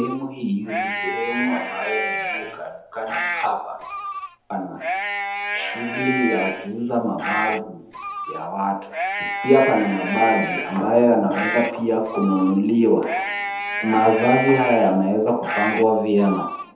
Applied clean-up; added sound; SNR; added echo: none; Livestock, farm animals, working animals; 6 dB; reverberation time 0.7 s.